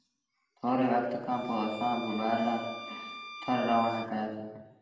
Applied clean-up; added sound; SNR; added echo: none; Bowed string instrument; 13 dB; reverberation time 1.0 s.